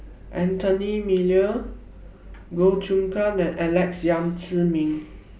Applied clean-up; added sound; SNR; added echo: none; none; none; none.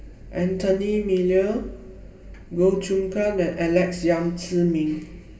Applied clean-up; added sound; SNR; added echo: none; none; none; reverberation time 1.0 s.